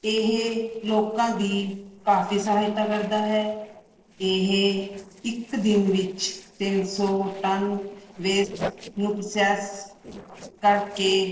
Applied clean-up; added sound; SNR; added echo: neural separator model SepFormer DNS4.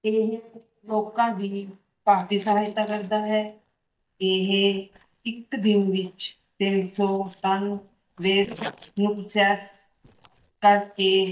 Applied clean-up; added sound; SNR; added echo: neural mask model DeepFilterNet 3.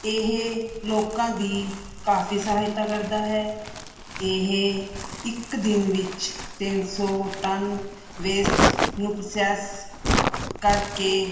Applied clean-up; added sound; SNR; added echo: none; Crumpling, crinkling; 4 dB; reverberation time 1.1 s.